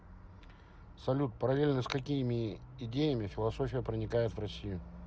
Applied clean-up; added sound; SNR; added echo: none; none; none; none.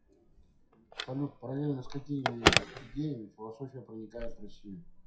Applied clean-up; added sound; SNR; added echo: classical method WPE with log-MMSE.